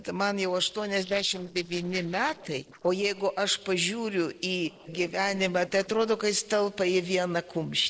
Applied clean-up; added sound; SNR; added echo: neural separator model SepFormer DNS4.